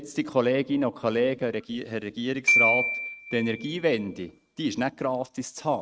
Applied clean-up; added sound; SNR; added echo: neural mask model RNNoise.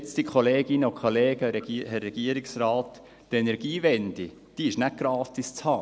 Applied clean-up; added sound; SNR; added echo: none; none; none; none.